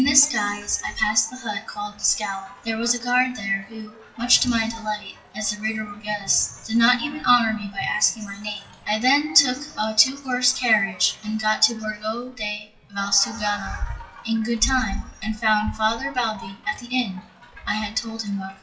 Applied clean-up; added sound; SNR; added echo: classical method WPE with log-MMSE.